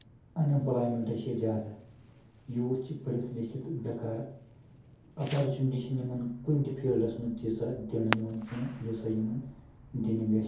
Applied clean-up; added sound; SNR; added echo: none; Fireworks; 14 dB; reverberation time 0.6 s.